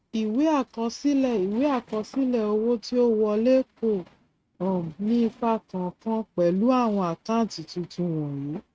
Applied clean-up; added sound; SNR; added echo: neural mask model RNNoise.